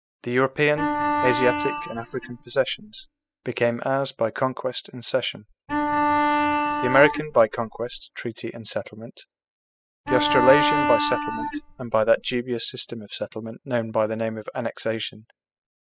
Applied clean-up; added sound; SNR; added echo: classical method spectral subtraction.